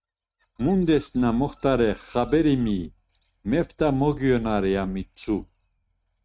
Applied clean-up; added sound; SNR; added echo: neural mask model RNNoise.